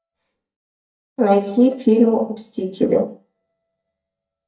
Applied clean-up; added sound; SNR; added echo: neural mask model DeepFilterNet 3.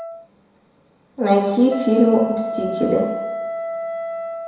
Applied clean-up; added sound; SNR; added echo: none; Wind instrument, woodwind instrument; 7 dB; reverberation time 1.0 s.